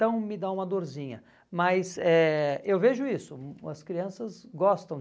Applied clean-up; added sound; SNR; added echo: none; none; none; none.